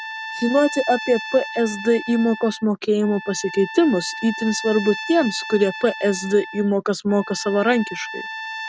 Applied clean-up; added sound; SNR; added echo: none; Trumpet; 12 dB; none.